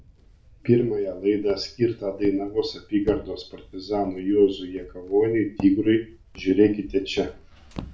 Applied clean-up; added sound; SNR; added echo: none; Walk, footsteps; 19 dB; reverberation time 0.3 s.